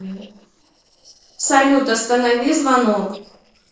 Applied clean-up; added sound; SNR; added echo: neural separator model SepFormer DNS4.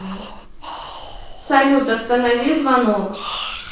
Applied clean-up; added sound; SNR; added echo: none; Breathing; 13 dB; reverberation time 0.5 s.